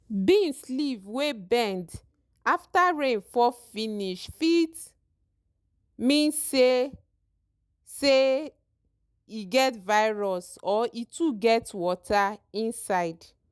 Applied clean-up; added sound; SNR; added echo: none; none; none; none.